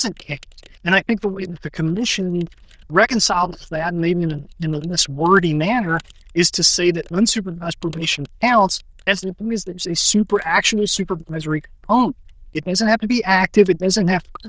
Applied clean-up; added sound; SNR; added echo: neural diffusion model UNIVERSE++.